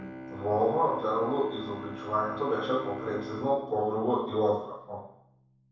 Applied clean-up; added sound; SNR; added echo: none; Bowed string instrument; 12 dB; reverberation time 0.7 s.